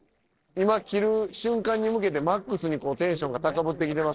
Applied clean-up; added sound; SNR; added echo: neural separator model SepFormer DNS4.